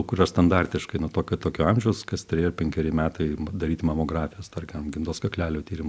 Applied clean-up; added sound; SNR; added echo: none; none; none; none.